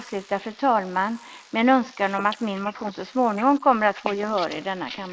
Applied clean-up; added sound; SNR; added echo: neural mask model Resemble Enhance denoiser.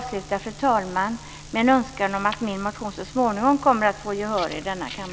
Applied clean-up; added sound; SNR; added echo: none; none; none; none.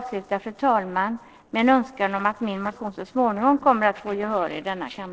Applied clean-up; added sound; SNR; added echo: neural separator model SepFormer DNS4.